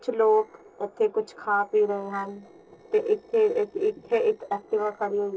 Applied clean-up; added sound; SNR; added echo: neural separator model SepFormer DNS4.